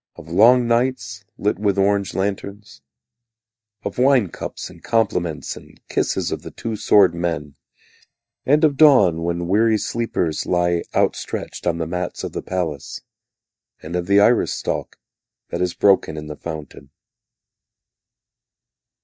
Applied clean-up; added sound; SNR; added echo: neural mask model DeepFilterNet 3.